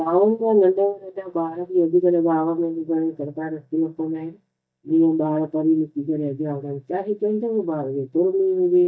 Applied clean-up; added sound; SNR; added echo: neural mask model DeepFilterNet 3.